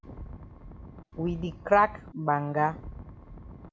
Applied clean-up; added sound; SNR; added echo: none; Wind; 13 dB; none.